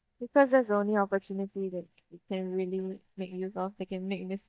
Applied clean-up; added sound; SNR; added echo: neural mask model DeepFilterNet 3.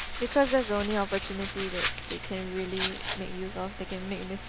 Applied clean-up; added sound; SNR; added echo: none; Domestic sounds, home sounds; 5 dB; none.